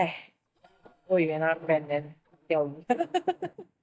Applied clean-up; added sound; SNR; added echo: neural mask model DeepFilterNet 3.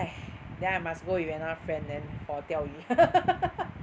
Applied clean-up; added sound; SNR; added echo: none; none; none; none.